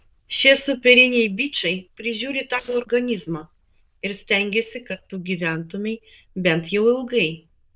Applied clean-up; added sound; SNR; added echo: neural diffusion model UNIVERSE++.